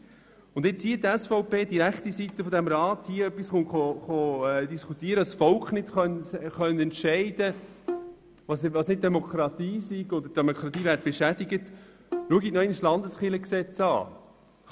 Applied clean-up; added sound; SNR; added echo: none; Bowed string instrument; 13 dB; none.